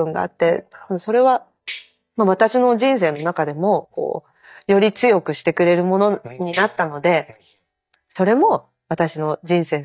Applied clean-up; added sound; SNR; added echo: neural mask model DeepFilterNet 3.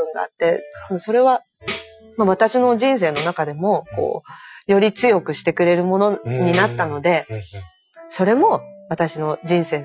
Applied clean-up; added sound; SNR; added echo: classical method Wiener filter.